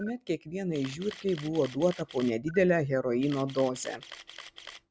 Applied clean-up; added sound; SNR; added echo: none; Camera; 18 dB; none.